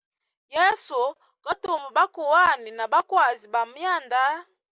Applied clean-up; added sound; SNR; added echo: none; none; none; none.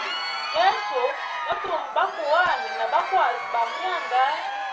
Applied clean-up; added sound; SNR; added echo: none; Crowd; 5 dB; reverberation time 0.3 s.